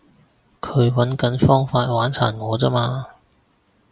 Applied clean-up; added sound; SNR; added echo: none; none; none; none.